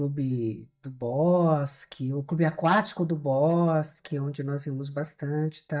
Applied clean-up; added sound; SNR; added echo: neural mask model DeepFilterNet 3.